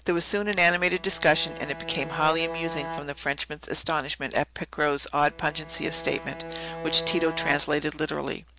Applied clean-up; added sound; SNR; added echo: none; Bowed string instrument; 11 dB; none.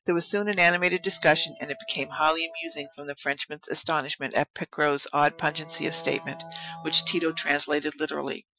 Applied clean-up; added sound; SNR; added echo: classical method Wiener filter.